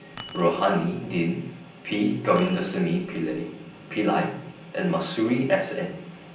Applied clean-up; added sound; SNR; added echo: none; Keys jangling; 18 dB; reverberation time 0.6 s.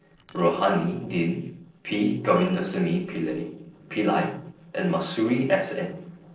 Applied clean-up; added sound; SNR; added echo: neural separator model SepFormer DNS4.